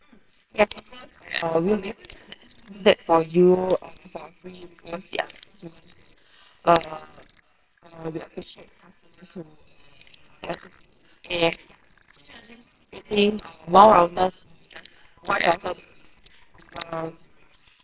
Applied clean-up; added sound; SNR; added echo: neural separator model SepFormer WHAMR!.